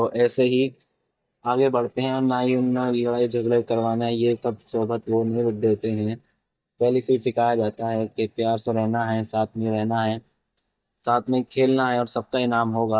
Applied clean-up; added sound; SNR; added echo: neural mask model DeepFilterNet 3.